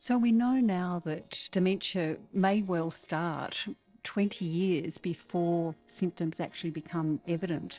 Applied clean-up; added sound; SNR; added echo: neural separator model SepFormer DNS4.